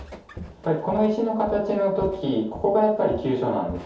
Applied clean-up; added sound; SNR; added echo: none; Walk, footsteps; 17 dB; reverberation time 0.6 s.